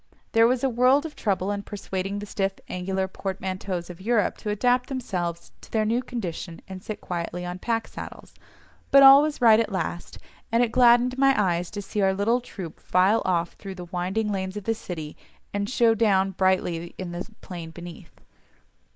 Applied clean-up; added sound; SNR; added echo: neural mask model Resemble Enhance denoiser.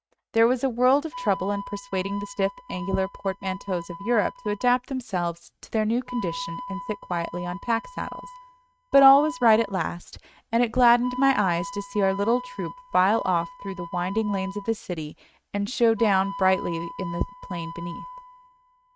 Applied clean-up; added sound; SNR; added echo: neural mask model RNNoise.